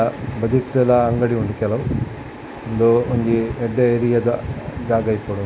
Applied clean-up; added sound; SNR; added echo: none; none; none; none.